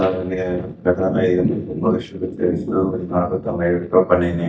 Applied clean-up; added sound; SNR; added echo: neural mask model DeepFilterNet 3.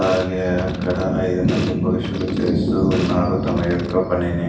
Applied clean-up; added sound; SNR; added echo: none; Fart; 13 dB; reverberation time 0.9 s.